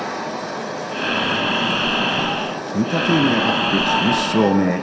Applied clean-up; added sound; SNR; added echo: none; Breathing; 0 dB; reverberation time 0.7 s.